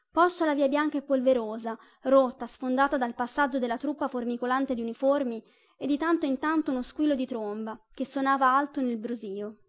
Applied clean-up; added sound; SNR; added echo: none; none; none; none.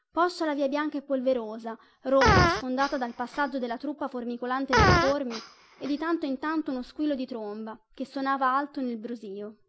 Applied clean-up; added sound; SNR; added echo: none; Fart; -2 dB; none.